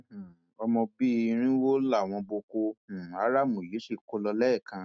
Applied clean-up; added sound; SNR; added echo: none; none; none; none.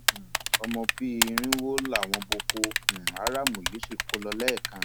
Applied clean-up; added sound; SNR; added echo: none; Typing; -3 dB; none.